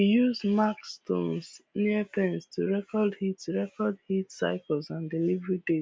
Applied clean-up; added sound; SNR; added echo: none; none; none; none.